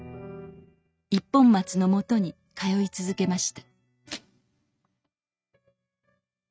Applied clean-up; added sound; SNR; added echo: neural mask model RNNoise.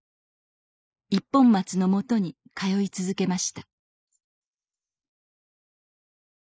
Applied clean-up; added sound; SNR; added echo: neural mask model Resemble Enhance denoiser.